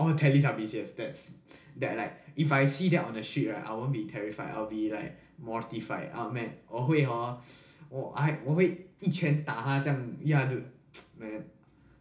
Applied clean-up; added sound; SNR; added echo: none; none; none; reverberation time 0.4 s.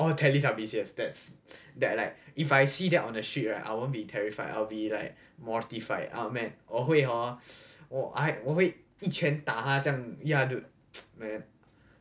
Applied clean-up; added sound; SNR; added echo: none; none; none; none.